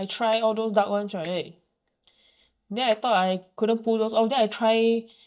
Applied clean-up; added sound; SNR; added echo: neural mask model DeepFilterNet 3.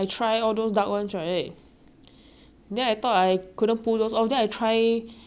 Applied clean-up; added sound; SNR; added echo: none; none; none; none.